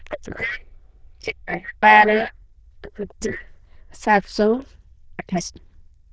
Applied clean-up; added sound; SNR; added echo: neural diffusion model UNIVERSE++.